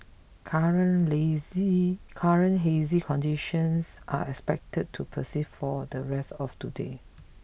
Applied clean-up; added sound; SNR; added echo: none; none; none; none.